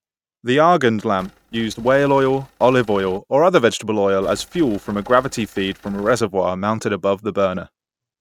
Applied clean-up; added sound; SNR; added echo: neural mask model RNNoise.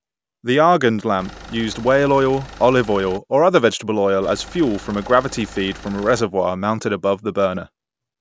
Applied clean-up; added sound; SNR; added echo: none; Engine; 18 dB; none.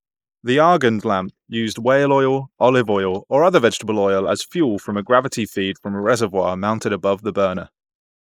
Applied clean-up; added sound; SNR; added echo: neural mask model Resemble Enhance denoiser.